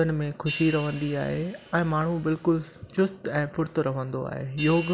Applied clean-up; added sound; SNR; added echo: none; Hi-hat; 16 dB; none.